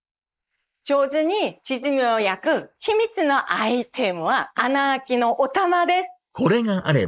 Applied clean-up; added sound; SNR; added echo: neural mask model Resemble Enhance denoiser.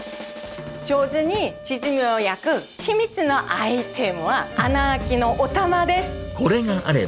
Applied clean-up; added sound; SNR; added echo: none; Wind instrument, woodwind instrument; 17 dB; none.